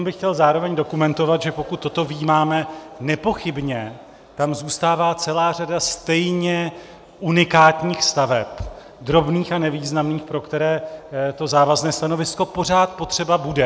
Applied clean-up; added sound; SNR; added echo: none; none; none; none.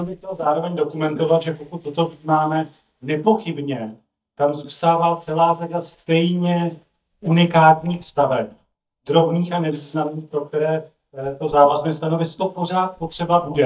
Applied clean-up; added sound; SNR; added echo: neural mask model DeepFilterNet 3.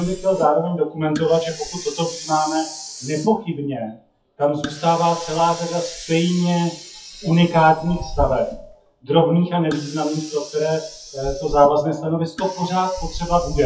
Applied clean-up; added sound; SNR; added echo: classical method WPE with log-MMSE.